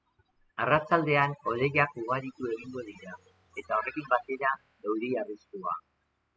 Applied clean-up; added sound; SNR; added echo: classical method spectral subtraction.